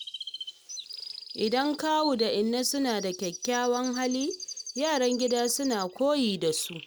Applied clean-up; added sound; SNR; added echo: none; Chirp, tweet; 12 dB; none.